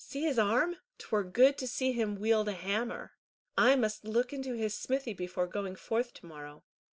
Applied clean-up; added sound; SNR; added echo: none; none; none; none.